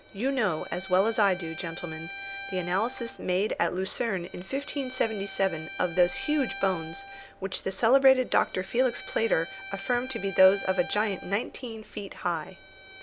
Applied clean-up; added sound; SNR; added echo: none; Bowed string instrument; 14 dB; none.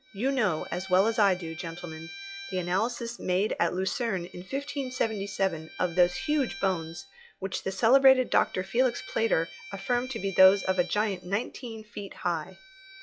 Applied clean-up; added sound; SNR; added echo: classical method log-MMSE.